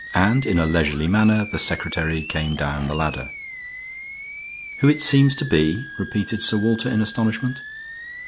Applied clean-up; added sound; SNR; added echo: none; Animal; 14 dB; none.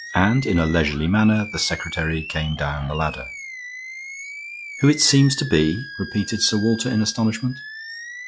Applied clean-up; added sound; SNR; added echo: classical method log-MMSE.